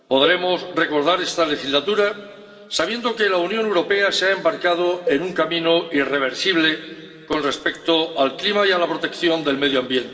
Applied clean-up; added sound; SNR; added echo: none; Cowbell; 13 dB; reverberation time 2.0 s.